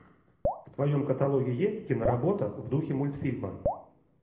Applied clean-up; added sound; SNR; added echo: none; Drip; 8 dB; reverberation time 0.8 s.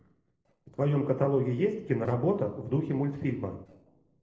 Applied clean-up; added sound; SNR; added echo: neural separator model SepFormer DNS4.